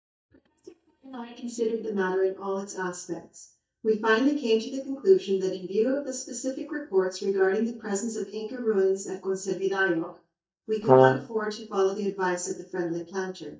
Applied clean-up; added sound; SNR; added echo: neural mask model DeepFilterNet 3.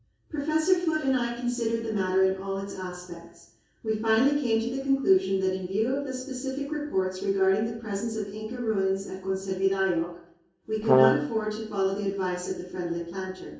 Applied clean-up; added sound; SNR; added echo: none; Brass instrument; -5 dB; reverberation time 0.6 s.